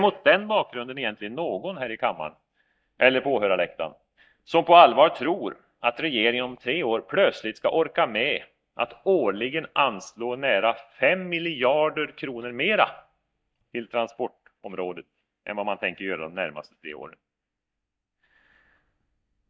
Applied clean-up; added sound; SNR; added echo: neural mask model DeepFilterNet 3.